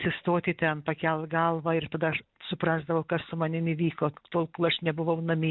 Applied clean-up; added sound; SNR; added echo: none; none; none; none.